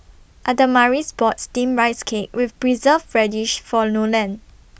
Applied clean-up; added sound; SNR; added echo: none; none; none; none.